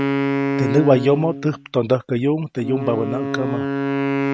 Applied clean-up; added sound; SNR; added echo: none; Wind instrument, woodwind instrument; 3 dB; none.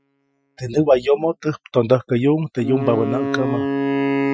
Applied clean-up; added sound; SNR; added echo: classical method Wiener filter.